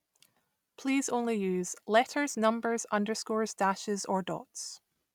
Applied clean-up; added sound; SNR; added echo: none; none; none; none.